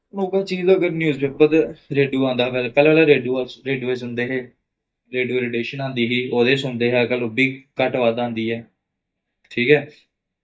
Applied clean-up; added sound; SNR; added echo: neural mask model DeepFilterNet 3.